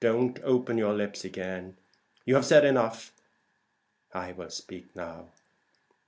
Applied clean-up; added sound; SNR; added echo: none; none; none; none.